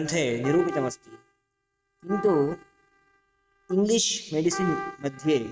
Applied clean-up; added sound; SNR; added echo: neural mask model RNNoise.